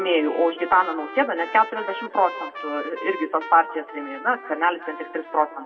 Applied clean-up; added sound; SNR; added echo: none; Trumpet; 13 dB; reverberation time 1.3 s.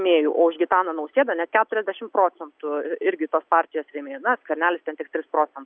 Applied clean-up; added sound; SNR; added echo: none; none; none; none.